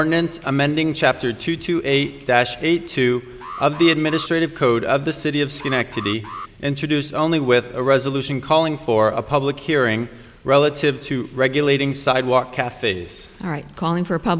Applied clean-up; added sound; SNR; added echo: none; Alarm; 16 dB; none.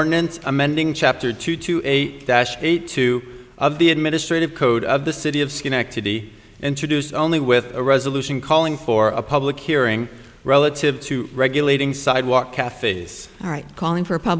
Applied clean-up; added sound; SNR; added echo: none; none; none; none.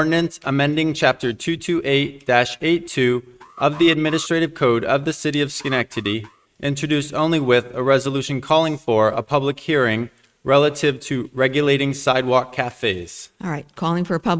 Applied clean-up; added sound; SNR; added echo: neural mask model RNNoise.